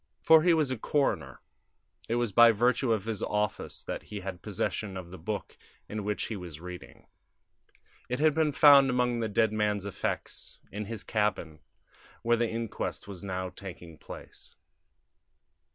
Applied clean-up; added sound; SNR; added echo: none; none; none; none.